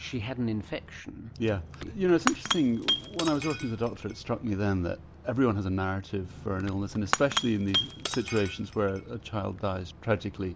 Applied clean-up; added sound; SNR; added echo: none; Shatter / Crushing; 7 dB; none.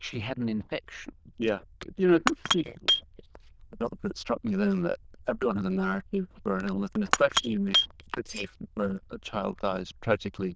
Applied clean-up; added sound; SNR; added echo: neural diffusion model UNIVERSE++.